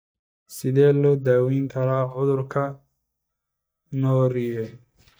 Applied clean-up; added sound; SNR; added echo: neural mask model DeepFilterNet 3.